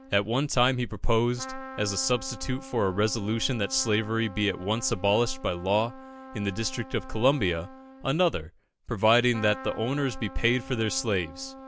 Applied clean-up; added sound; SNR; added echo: none; Trumpet; 17 dB; none.